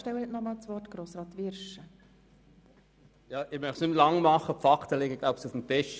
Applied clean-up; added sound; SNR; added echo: none; none; none; none.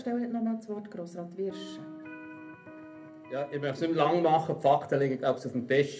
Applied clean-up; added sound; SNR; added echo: none; Electric guitar; 16 dB; reverberation time 0.3 s.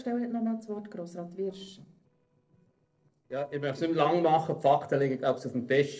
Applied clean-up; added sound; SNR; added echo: neural separator model SepFormer DNS4.